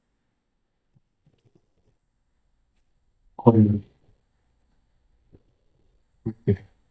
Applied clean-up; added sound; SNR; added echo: neural mask model DeepFilterNet 3.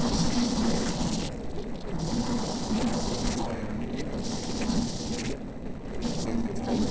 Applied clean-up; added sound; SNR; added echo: neural separator model SepFormer DNS4.